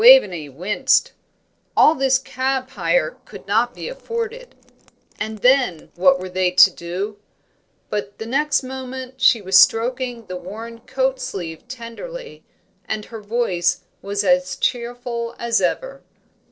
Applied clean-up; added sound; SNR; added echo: neural separator model SepFormer DNS4.